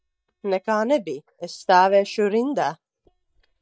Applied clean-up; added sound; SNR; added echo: neural mask model DeepFilterNet 3.